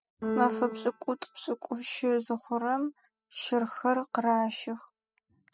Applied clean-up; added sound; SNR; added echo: classical method spectral subtraction.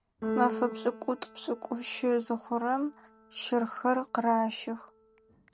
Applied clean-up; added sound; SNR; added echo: none; Keyboard (musical); 10 dB; none.